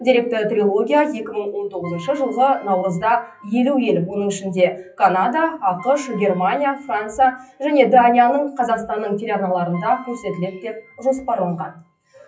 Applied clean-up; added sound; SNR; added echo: classical method WPE with log-MMSE.